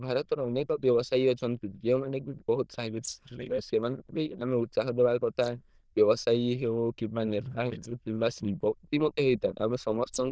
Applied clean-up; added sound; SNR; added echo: neural diffusion model UNIVERSE++.